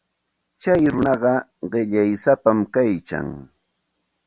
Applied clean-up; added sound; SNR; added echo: none; none; none; none.